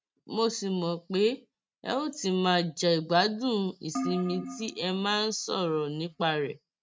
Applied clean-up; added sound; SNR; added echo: neural mask model RNNoise.